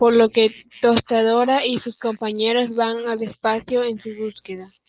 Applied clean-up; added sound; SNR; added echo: neural mask model Resemble Enhance denoiser.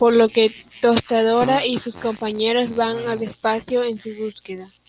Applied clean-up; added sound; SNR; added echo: none; Fart; 17 dB; none.